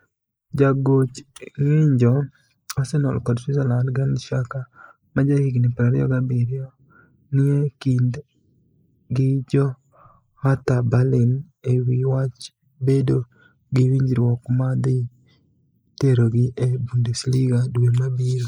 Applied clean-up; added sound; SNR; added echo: neural mask model Resemble Enhance denoiser.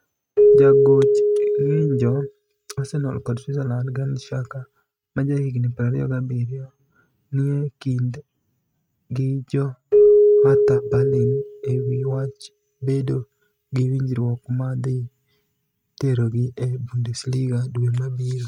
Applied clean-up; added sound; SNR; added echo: neural mask model RNNoise.